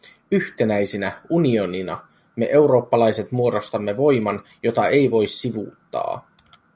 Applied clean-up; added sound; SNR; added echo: none; none; none; none.